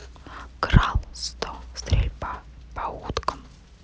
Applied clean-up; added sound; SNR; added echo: none; none; none; none.